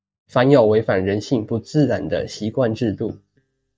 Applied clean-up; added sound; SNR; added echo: neural mask model DeepFilterNet 3.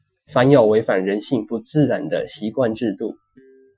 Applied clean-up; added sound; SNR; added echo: classical method Wiener filter.